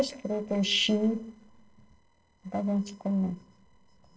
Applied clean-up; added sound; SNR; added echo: neural separator model SepFormer DNS4.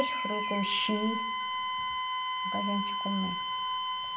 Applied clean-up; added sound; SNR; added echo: none; Wind instrument, woodwind instrument; -3 dB; reverberation time 0.7 s.